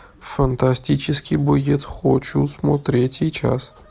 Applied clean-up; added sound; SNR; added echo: none; none; none; none.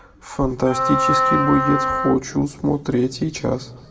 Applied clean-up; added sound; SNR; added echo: none; Wind instrument, woodwind instrument; 0 dB; reverberation time 1.2 s.